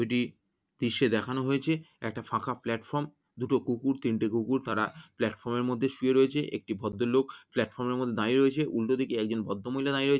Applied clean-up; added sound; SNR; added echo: none; none; none; none.